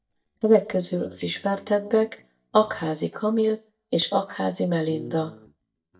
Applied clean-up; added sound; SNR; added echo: neural mask model DeepFilterNet 3.